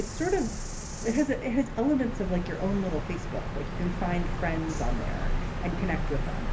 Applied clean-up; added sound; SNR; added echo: none; Bird vocalization, bird call, bird song; 1 dB; reverberation time 0.3 s.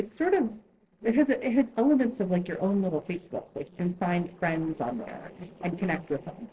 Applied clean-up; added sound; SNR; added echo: neural separator model SepFormer DNS4.